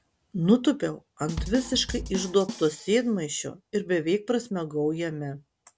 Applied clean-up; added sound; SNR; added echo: none; Drum kit; 10 dB; none.